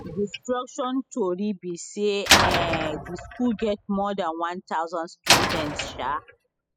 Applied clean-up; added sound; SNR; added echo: classical method spectral subtraction.